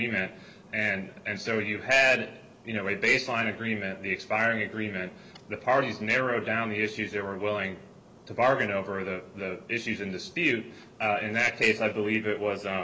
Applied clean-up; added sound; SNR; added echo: none; none; none; none.